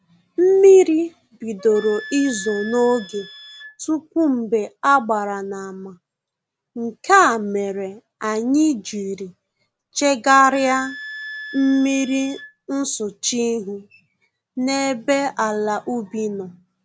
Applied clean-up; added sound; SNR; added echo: none; Wind instrument, woodwind instrument; 17 dB; none.